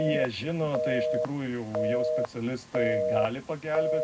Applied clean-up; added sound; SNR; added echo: none; Telephone; -1 dB; reverberation time 0.3 s.